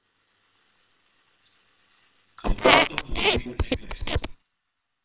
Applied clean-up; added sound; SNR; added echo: neural separator model SepFormer WHAMR!.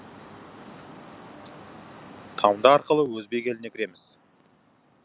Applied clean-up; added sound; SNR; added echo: none; none; none; none.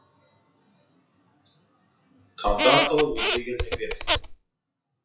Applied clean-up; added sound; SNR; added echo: classical method WPE with log-MMSE.